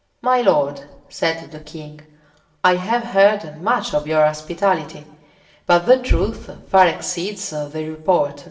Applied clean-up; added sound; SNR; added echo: none; none; none; reverberation time 0.6 s.